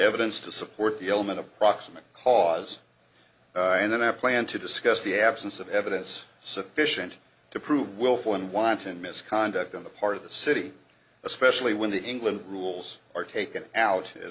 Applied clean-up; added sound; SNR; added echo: none; none; none; none.